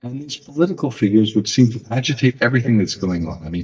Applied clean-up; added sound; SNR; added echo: neural mask model DeepFilterNet 3.